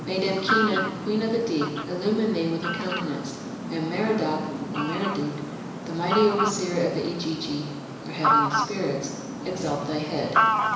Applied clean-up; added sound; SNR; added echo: none; Fowl; 1 dB; reverberation time 1.0 s.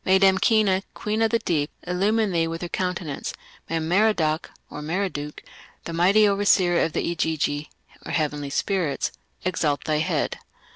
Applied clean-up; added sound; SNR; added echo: none; none; none; none.